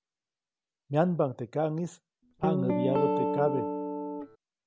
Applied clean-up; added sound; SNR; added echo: none; Guitar; -2 dB; none.